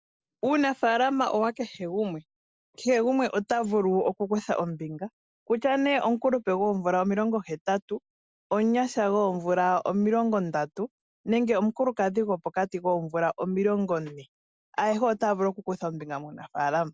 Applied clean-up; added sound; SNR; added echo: none; none; none; none.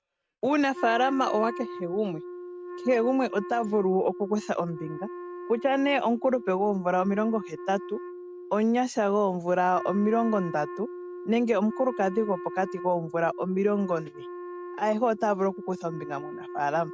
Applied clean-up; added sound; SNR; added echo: neural mask model RNNoise.